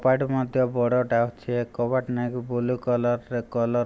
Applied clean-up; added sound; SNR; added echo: none; none; none; none.